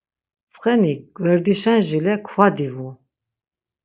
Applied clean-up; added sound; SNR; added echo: none; none; none; none.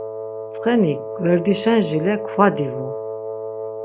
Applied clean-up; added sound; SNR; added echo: none; Wind instrument, woodwind instrument; 8 dB; none.